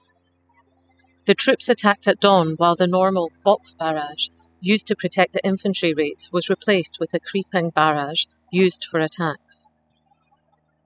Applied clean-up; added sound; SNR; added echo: classical method spectral subtraction.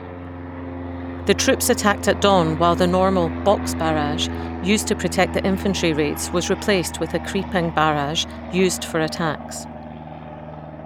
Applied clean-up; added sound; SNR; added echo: none; Fixed-wing aircraft, airplane; 8 dB; none.